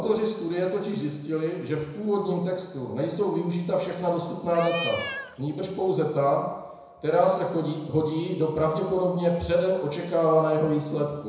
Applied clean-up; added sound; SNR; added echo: none; Cat; 9 dB; reverberation time 1.0 s.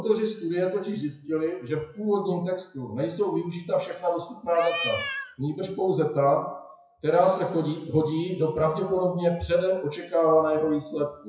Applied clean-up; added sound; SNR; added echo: classical method WPE with log-MMSE.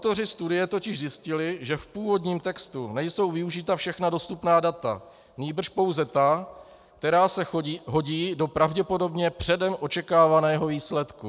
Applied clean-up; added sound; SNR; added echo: none; none; none; none.